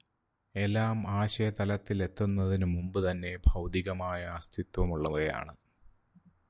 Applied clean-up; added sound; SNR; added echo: none; none; none; none.